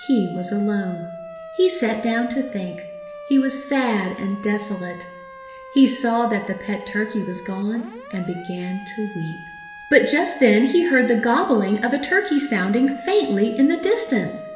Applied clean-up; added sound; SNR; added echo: none; Siren; 16 dB; reverberation time 0.9 s.